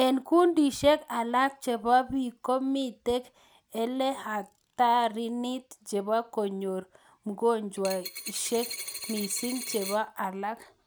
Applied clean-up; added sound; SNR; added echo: none; Coin (dropping); 10 dB; none.